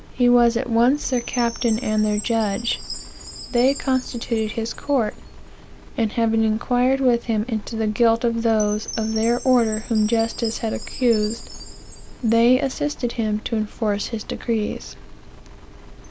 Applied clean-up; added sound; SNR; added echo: none; Chime; 17 dB; none.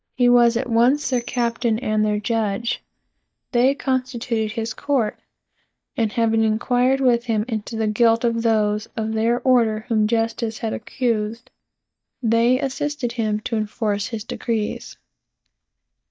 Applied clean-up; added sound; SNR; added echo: neural mask model DeepFilterNet 3.